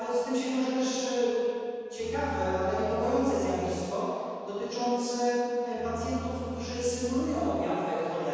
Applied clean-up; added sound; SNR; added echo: none; Bowed string instrument; 11 dB; reverberation time 2.1 s.